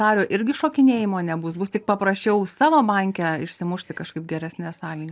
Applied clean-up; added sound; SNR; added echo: none; none; none; none.